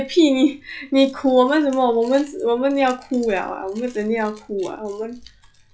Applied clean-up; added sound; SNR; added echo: classical method log-MMSE.